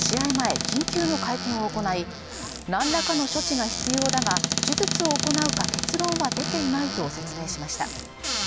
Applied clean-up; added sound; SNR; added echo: none; Squeak / Cupboard open or close; 1 dB; none.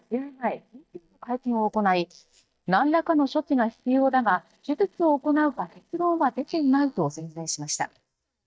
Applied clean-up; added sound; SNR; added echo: neural mask model DeepFilterNet 3.